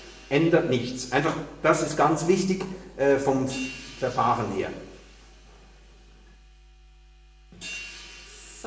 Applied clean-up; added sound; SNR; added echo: none; Hi-hat; 20 dB; reverberation time 0.7 s.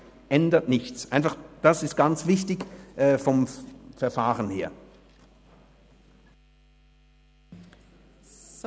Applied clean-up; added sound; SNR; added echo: none; none; none; none.